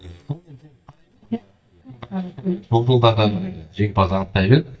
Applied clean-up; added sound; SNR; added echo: neural mask model DeepFilterNet 3.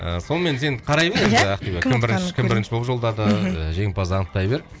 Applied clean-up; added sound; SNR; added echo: none; none; none; none.